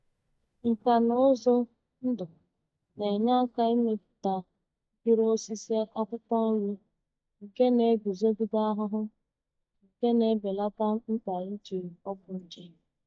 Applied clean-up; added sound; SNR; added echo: neural mask model DeepFilterNet 3.